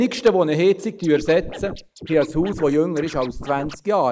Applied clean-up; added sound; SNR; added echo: neural mask model Resemble Enhance denoiser.